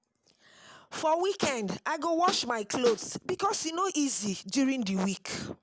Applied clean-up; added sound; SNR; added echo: none; Snare drum; 8 dB; none.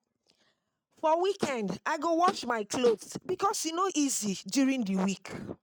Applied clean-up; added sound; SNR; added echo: neural mask model RNNoise.